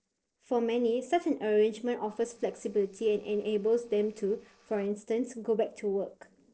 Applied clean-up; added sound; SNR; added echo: neural separator model SepFormer DNS4.